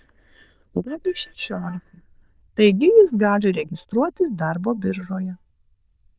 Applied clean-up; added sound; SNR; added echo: neural diffusion model UNIVERSE++.